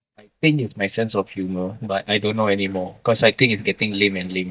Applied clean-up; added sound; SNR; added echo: neural mask model DeepFilterNet 3.